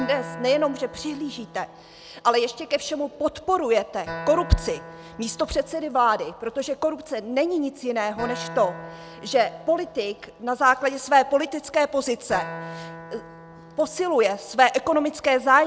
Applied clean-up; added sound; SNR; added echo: none; Acoustic guitar; 17 dB; none.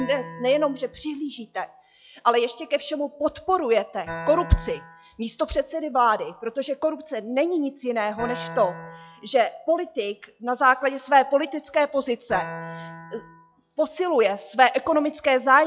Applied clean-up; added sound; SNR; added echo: classical method log-MMSE.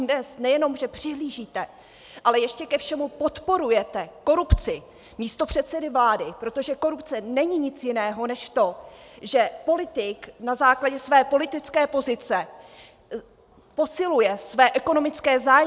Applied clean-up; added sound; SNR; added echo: none; none; none; none.